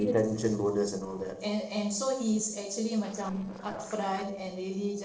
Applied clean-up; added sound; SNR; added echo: neural separator model SepFormer DNS4.